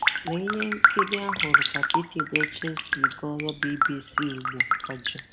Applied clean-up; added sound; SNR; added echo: none; Raindrop; -5 dB; none.